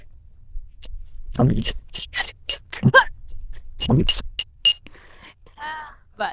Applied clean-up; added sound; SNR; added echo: neural diffusion model UNIVERSE++.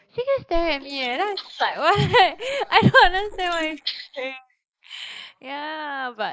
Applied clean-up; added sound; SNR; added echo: neural mask model Resemble Enhance denoiser.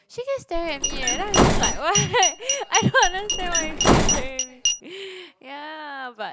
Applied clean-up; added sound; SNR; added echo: none; Bus + Glass; -4 dB; none.